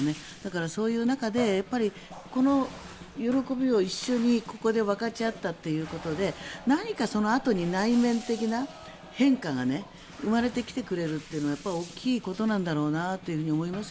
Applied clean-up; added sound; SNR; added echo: none; Snare drum + Bathtub (filling or washing); 17 dB; none.